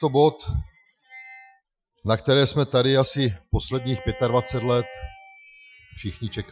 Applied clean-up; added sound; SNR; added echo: classical method Wiener filter.